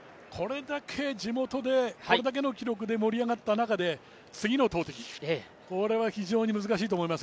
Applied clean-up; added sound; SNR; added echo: none; none; none; none.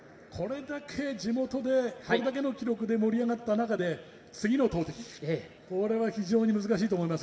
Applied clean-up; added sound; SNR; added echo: none; none; none; reverberation time 1.4 s.